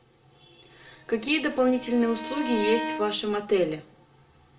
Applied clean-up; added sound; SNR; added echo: none; Bowed string instrument; 9 dB; reverberation time 0.3 s.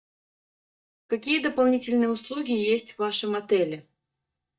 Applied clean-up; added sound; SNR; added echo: neural mask model DeepFilterNet 3.